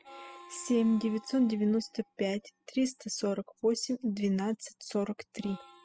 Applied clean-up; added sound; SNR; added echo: classical method spectral subtraction.